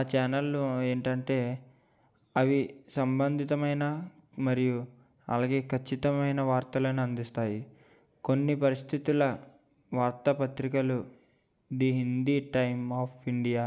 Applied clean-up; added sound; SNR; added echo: none; none; none; none.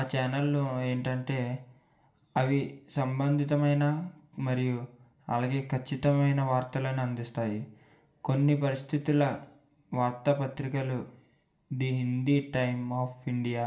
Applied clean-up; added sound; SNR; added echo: none; none; none; reverberation time 0.4 s.